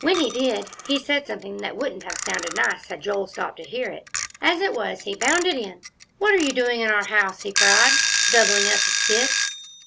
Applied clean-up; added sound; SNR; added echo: none; Alarm / Clock; 2 dB; none.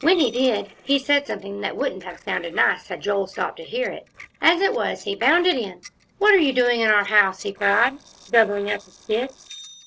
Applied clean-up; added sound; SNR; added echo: neural separator model SepFormer DNS4.